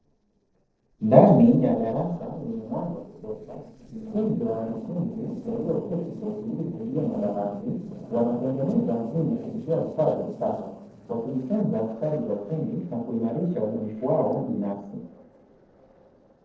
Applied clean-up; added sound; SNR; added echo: neural separator model SepFormer DNS4.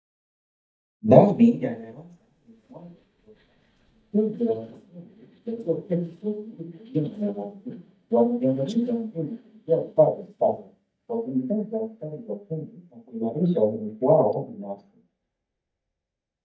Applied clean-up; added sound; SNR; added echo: neural mask model DeepFilterNet 3.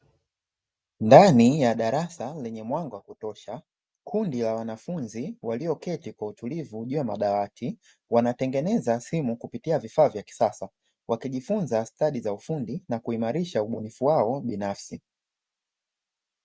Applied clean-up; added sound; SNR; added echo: none; none; none; none.